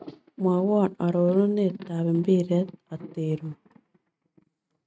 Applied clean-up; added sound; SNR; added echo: neural mask model RNNoise.